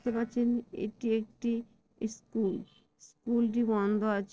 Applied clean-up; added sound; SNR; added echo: neural separator model SepFormer DNS4.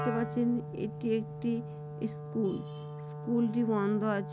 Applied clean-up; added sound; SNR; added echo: none; Wind instrument, woodwind instrument; 8 dB; none.